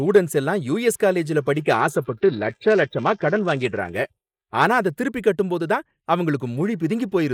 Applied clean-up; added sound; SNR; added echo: neural mask model Resemble Enhance denoiser.